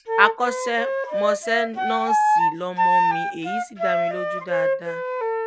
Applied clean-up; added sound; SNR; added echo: none; Wind instrument, woodwind instrument; -4 dB; none.